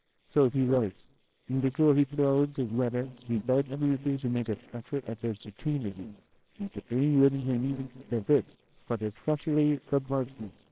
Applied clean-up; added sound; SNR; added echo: neural separator model SepFormer WHAMR!.